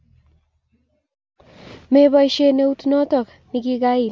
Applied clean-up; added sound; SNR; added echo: none; none; none; none.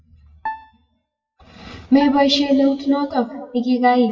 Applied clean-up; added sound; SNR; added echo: classical method WPE with log-MMSE.